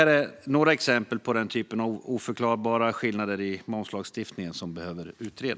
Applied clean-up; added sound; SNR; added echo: none; none; none; none.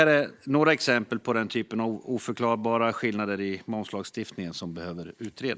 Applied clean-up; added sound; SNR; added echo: neural mask model Resemble Enhance denoiser.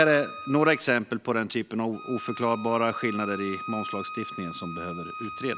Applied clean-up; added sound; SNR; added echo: none; Bowed string instrument; 11 dB; none.